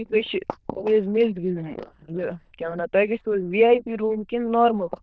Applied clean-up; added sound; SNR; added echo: neural diffusion model UNIVERSE++.